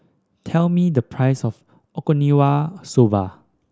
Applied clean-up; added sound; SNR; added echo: none; none; none; none.